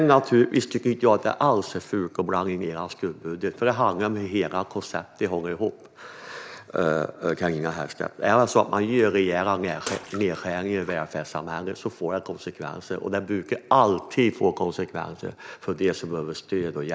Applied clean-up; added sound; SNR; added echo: none; Bathtub (filling or washing) / Water / Splash, splatter; 16 dB; none.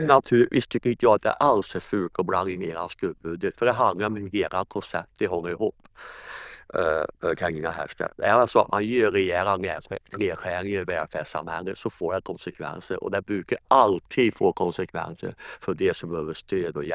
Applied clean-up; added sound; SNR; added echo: neural diffusion model UNIVERSE++.